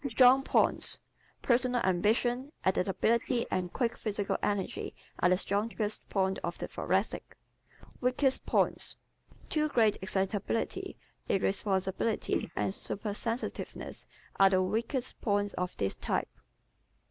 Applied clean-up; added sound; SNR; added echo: neural mask model Resemble Enhance denoiser.